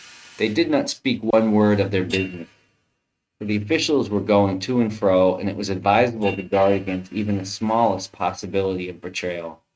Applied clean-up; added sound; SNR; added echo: neural mask model RNNoise.